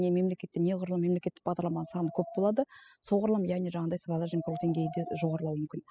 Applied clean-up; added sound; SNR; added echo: classical method spectral subtraction.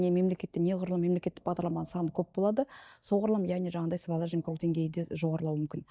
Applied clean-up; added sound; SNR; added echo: neural mask model DeepFilterNet 3.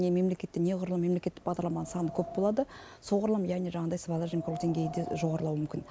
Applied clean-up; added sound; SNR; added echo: none; Wind; 16 dB; none.